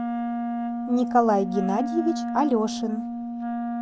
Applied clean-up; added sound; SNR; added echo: none; Wind instrument, woodwind instrument; 3 dB; none.